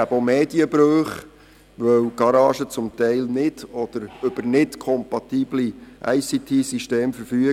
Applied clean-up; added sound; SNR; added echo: none; none; none; none.